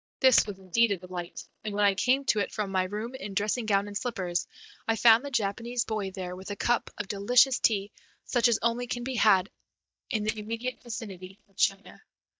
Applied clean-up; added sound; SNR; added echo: neural mask model DeepFilterNet 3.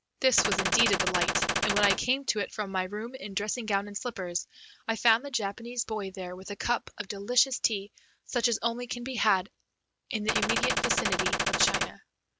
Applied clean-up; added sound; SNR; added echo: none; Gunshot, gunfire; -2 dB; none.